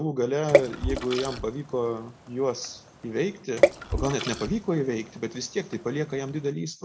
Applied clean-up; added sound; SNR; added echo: none; Water / Splash, splatter; 1 dB; none.